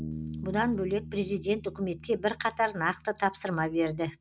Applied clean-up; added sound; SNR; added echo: none; Bass guitar; 12 dB; none.